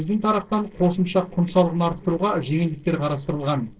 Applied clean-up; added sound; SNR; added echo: neural separator model SepFormer DNS4.